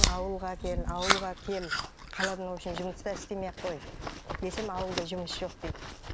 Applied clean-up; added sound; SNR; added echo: none; Chewing, mastication + Bass drum; -2 dB; none.